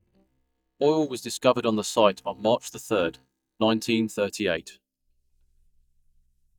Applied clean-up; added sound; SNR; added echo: neural mask model DeepFilterNet 3.